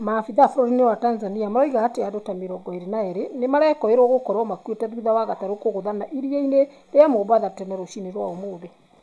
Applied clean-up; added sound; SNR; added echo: none; none; none; none.